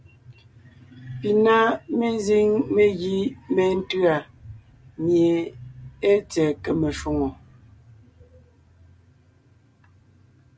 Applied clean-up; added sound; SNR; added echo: none; none; none; none.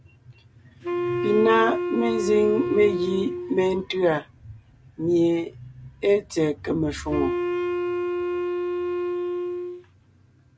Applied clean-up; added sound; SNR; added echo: none; Wind instrument, woodwind instrument; 2 dB; none.